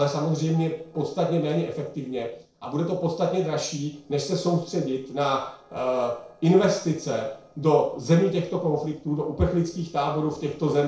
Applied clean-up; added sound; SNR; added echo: neural separator model SepFormer DNS4.